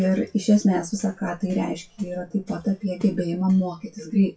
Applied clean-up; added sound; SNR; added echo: classical method WPE with log-MMSE.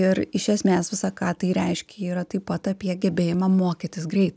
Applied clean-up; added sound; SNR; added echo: none; none; none; none.